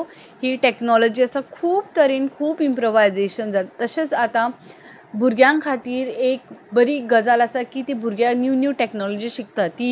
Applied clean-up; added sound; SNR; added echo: none; none; none; none.